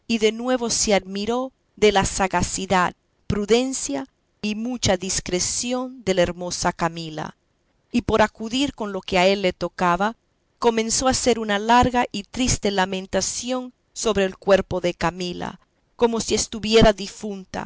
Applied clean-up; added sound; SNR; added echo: none; none; none; none.